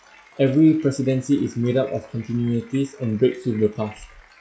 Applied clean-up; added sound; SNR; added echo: classical method log-MMSE.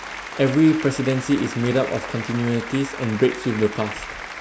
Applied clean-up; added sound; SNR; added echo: none; Applause; 11 dB; none.